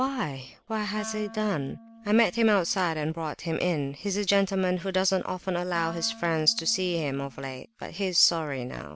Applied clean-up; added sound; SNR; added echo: none; Wind instrument, woodwind instrument; 19 dB; none.